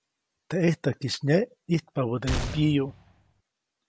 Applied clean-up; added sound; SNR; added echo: none; Gunshot, gunfire; 5 dB; none.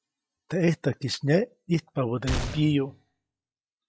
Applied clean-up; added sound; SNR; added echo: classical method log-MMSE.